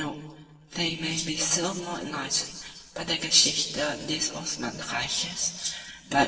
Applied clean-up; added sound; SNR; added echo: neural separator model SepFormer DNS4.